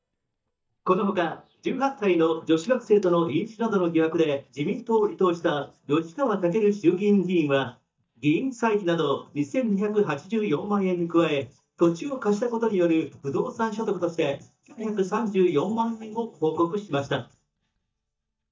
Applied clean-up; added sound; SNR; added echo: neural mask model DeepFilterNet 3.